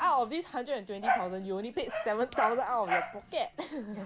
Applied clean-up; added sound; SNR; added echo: none; Dog; 4 dB; none.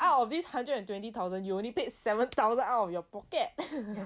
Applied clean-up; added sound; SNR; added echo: none; none; none; none.